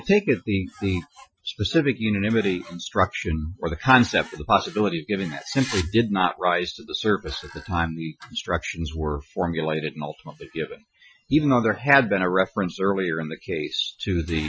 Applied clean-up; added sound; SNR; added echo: classical method Wiener filter.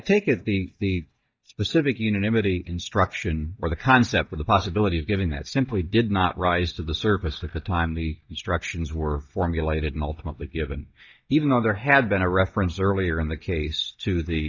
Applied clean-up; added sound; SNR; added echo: neural mask model DeepFilterNet 3.